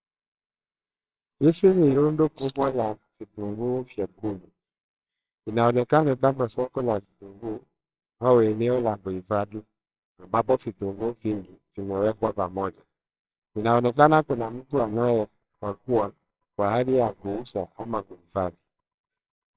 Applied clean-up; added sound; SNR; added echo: neural separator model SepFormer WHAMR!.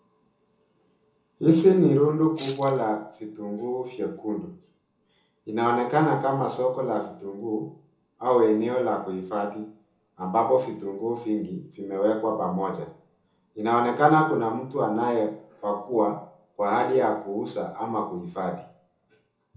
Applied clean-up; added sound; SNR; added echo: none; Rattle (instrument); 18 dB; reverberation time 0.6 s.